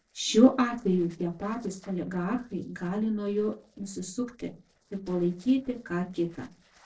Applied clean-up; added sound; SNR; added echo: neural separator model SepFormer DNS4.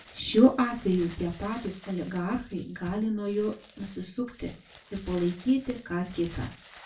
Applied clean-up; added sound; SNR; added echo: none; Crumpling, crinkling; 20 dB; reverberation time 0.3 s.